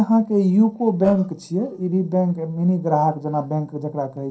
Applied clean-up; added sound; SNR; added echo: neural separator model SepFormer DNS4.